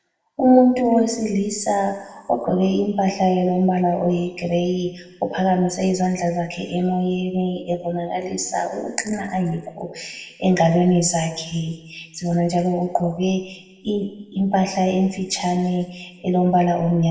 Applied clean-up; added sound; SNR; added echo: none; none; none; reverberation time 1.0 s.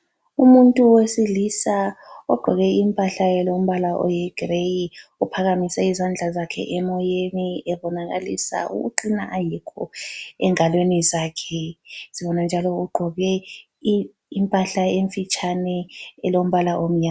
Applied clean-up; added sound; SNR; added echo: none; none; none; none.